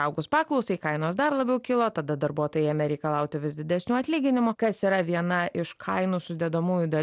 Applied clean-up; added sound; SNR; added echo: none; none; none; none.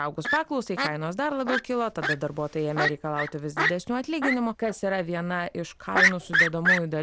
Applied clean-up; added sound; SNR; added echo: none; Fowl; 0 dB; none.